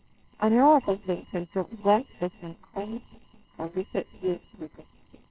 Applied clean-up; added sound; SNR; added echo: neural separator model SepFormer WHAMR!.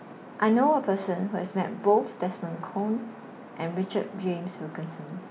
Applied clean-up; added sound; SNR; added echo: none; none; none; none.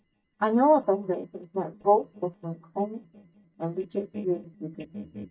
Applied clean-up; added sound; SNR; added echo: neural mask model DeepFilterNet 3.